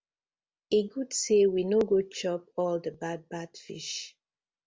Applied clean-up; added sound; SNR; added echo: none; none; none; none.